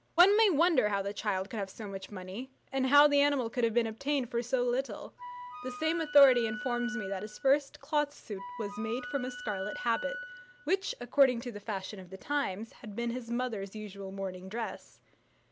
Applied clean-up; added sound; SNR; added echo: none; Wind instrument, woodwind instrument; 11 dB; none.